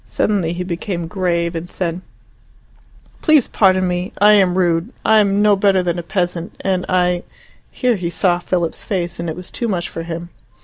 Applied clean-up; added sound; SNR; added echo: none; none; none; none.